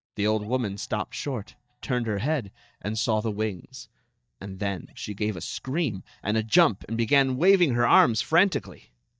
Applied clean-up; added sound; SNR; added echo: neural mask model DeepFilterNet 3.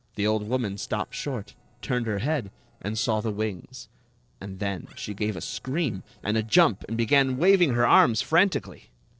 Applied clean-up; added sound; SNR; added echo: neural separator model SepFormer DNS4.